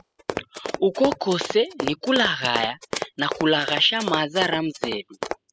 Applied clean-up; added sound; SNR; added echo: classical method spectral subtraction.